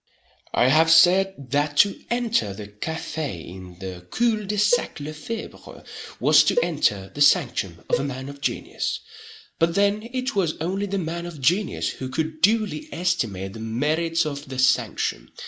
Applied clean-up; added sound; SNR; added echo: none; Cowbell; 6 dB; none.